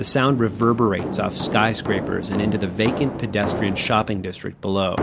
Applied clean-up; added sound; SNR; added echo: none; none; none; none.